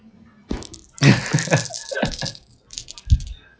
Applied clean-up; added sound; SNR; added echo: classical method log-MMSE.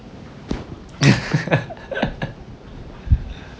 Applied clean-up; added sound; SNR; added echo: none; none; none; none.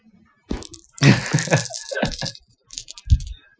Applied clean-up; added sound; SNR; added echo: classical method Wiener filter.